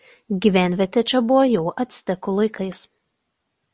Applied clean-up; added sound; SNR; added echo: none; none; none; none.